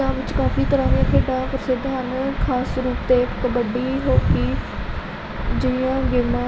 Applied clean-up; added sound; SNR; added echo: none; none; none; none.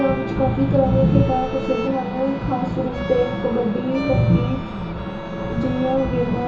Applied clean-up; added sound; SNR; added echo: none; Bowed string instrument; 13 dB; reverberation time 0.7 s.